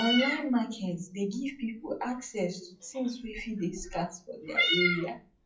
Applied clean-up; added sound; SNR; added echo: classical method WPE with log-MMSE.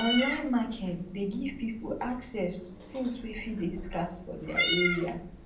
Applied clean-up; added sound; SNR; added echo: none; Meow; 4 dB; reverberation time 0.6 s.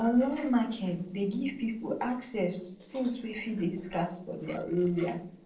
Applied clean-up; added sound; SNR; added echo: neural separator model SepFormer DNS4.